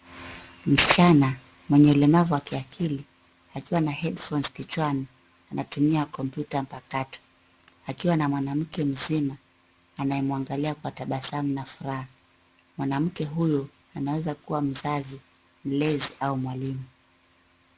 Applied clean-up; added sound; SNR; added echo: none; none; none; none.